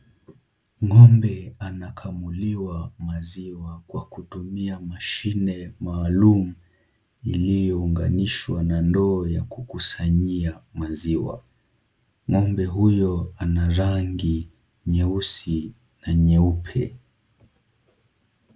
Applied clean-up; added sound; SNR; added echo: none; none; none; none.